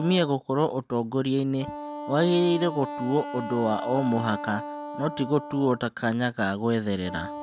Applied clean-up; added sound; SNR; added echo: none; Wind instrument, woodwind instrument; 11 dB; none.